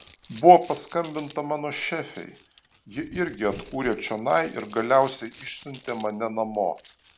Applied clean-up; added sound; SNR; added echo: none; Crumpling, crinkling; 20 dB; none.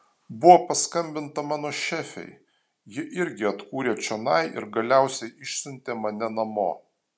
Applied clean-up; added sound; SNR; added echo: none; none; none; none.